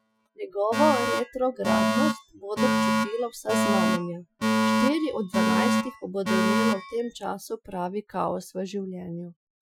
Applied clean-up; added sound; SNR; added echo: classical method Wiener filter.